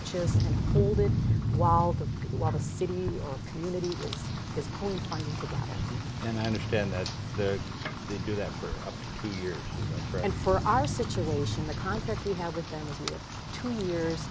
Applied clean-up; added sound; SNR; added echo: none; Rain; -1 dB; none.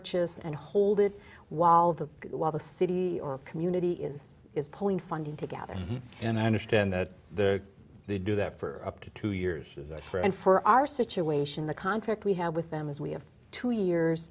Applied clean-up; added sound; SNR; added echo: none; none; none; none.